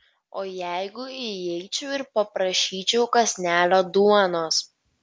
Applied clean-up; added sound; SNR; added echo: none; none; none; none.